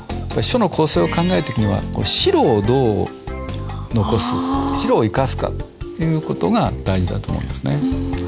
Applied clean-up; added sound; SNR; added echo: none; none; none; none.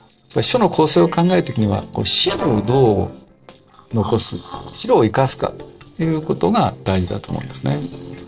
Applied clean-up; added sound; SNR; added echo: neural separator model SepFormer DNS4.